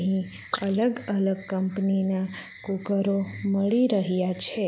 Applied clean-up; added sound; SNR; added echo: neural mask model Resemble Enhance denoiser.